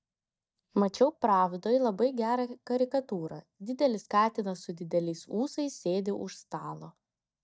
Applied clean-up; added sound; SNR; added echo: neural mask model DeepFilterNet 3.